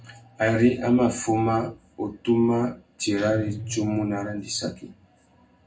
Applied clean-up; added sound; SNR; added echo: none; Guitar; 17 dB; reverberation time 0.3 s.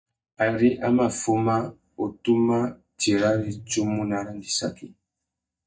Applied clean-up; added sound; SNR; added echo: neural mask model DeepFilterNet 3.